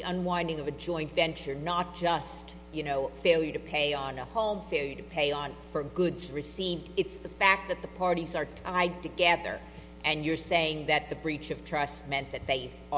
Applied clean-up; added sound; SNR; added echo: none; none; none; none.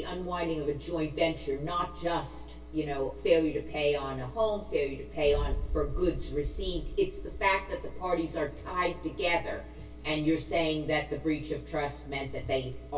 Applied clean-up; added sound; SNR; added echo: none; Boom; 5 dB; reverberation time 0.2 s.